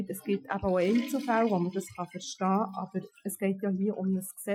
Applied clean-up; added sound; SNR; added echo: classical method Wiener filter.